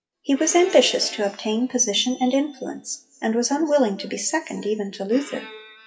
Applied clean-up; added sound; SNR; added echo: classical method WPE with log-MMSE.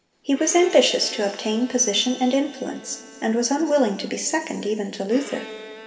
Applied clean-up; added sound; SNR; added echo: none; Bowed string instrument; 19 dB; reverberation time 2.1 s.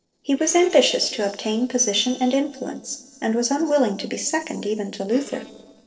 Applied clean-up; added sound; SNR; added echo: neural separator model SepFormer DNS4.